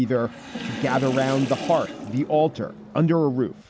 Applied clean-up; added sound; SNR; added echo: none; Sink (filling or washing) / Water + Hiss / Bus / Engine; 12 dB; none.